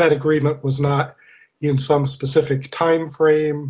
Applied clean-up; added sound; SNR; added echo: none; none; none; none.